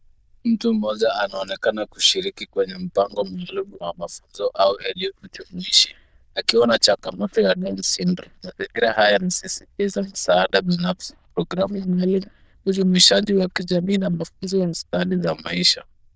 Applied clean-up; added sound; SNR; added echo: neural diffusion model UNIVERSE++.